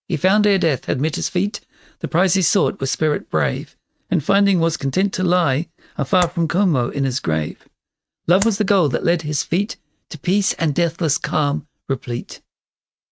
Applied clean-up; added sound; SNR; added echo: neural mask model RNNoise.